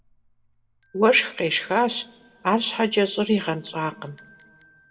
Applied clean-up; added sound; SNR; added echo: none; Bell; 19 dB; reverberation time 0.6 s.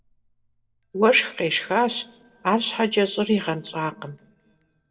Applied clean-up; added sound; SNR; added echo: neural separator model SepFormer DNS4.